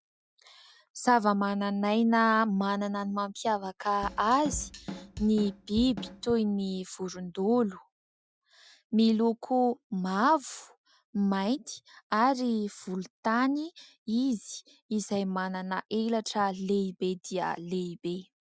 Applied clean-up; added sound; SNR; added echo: none; Drum kit; 12 dB; none.